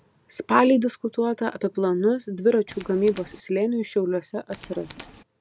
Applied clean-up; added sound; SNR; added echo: none; Tools; 20 dB; none.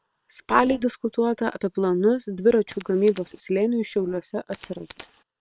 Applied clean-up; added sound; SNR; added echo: neural separator model SepFormer WHAM!.